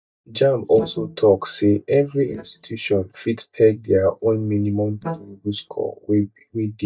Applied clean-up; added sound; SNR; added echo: neural mask model DeepFilterNet 3.